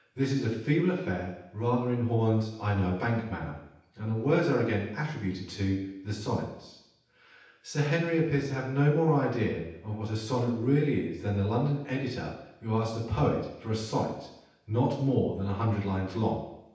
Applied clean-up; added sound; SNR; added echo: none; none; none; reverberation time 0.9 s.